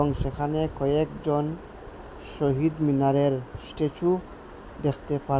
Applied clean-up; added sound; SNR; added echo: none; none; none; none.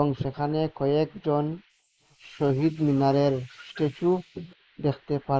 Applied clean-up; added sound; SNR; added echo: neural mask model Resemble Enhance denoiser.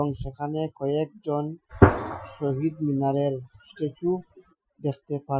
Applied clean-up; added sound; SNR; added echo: classical method Wiener filter.